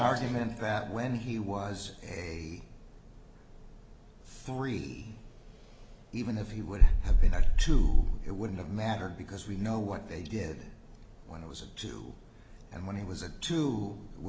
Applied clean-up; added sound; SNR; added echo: none; none; none; none.